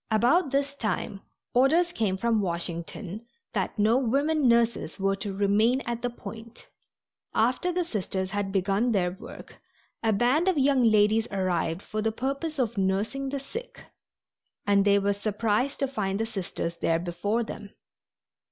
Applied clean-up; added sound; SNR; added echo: none; none; none; none.